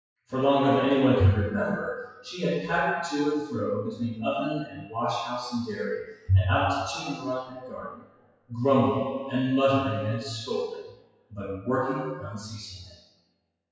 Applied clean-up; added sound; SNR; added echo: classical method WPE with log-MMSE.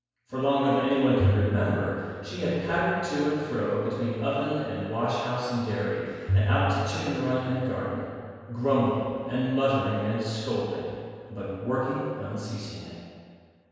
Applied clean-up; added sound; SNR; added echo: none; Bowed string instrument; 3 dB; reverberation time 1.9 s.